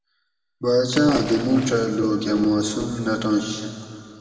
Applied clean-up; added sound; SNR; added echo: none; Splash, splatter; 18 dB; reverberation time 2.4 s.